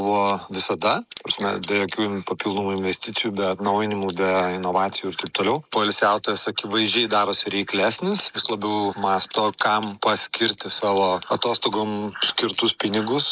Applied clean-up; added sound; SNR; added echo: neural mask model Resemble Enhance denoiser.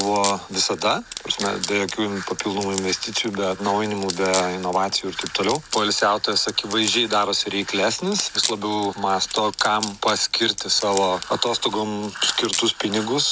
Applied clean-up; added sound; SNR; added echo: none; Wood; 12 dB; none.